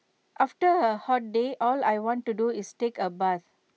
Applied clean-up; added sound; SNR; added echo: none; none; none; none.